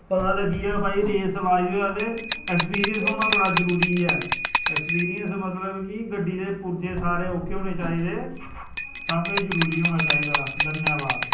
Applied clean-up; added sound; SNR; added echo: none; Bell; 2 dB; reverberation time 0.6 s.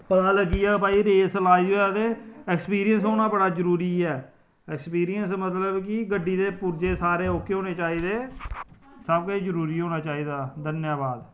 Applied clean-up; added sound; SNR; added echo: none; none; none; none.